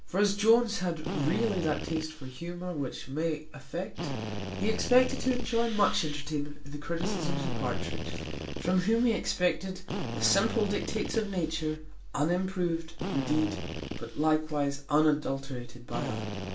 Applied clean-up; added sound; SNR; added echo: none; Drill; 9 dB; reverberation time 0.3 s.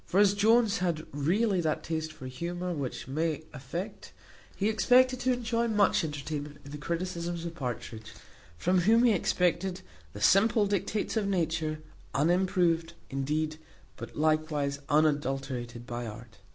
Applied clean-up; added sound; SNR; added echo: none; none; none; none.